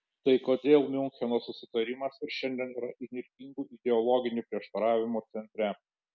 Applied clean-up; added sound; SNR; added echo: none; none; none; none.